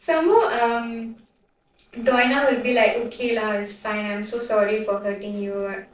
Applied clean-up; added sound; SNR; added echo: neural separator model SepFormer DNS4.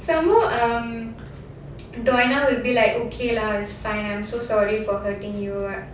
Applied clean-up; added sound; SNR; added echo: none; none; none; none.